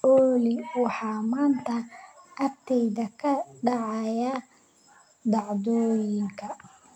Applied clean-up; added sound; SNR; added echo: none; none; none; none.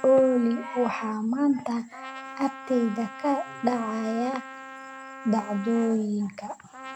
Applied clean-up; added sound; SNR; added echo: none; Trumpet; 15 dB; none.